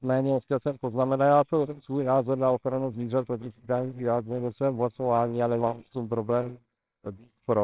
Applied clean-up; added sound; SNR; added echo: neural separator model SepFormer WHAMR!.